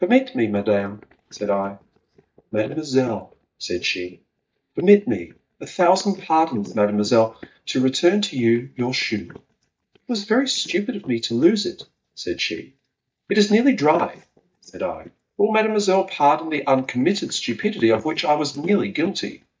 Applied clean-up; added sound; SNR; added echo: neural mask model DeepFilterNet 3.